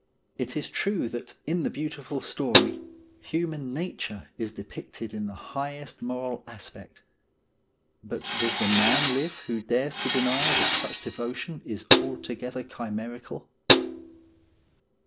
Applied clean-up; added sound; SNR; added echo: none; Hi-hat + Tools; -5 dB; none.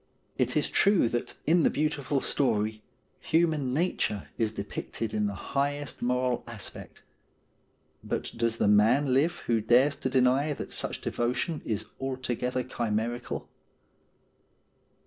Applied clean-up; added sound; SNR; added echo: none; none; none; none.